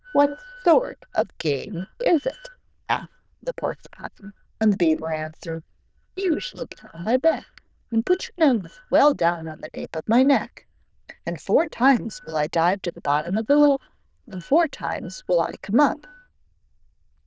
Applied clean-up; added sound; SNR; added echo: neural diffusion model UNIVERSE++.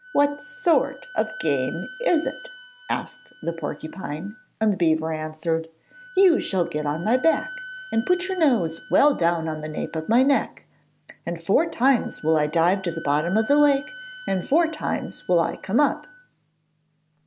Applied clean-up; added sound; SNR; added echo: none; Wind instrument, woodwind instrument; 18 dB; none.